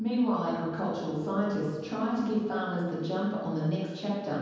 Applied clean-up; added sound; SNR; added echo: none; none; none; reverberation time 1.2 s.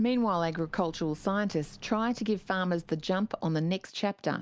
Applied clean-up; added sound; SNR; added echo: none; none; none; none.